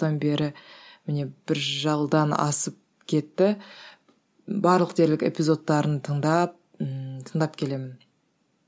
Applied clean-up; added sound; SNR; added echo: none; none; none; none.